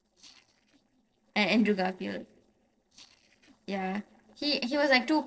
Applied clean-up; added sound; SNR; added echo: neural separator model SepFormer DNS4.